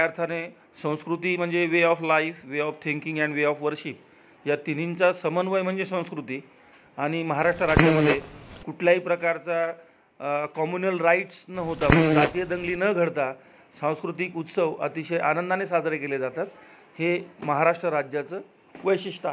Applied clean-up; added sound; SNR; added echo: none; Fart; -3 dB; none.